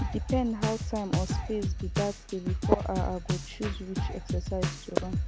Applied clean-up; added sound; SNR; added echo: none; Drum kit; -1 dB; none.